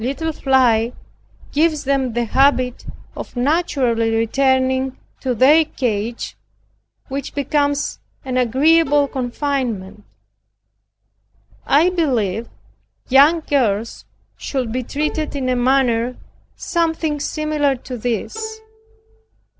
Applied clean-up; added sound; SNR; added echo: none; Bowed string instrument; 18 dB; none.